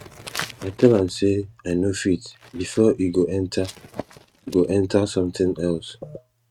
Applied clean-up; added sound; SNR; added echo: neural mask model RNNoise.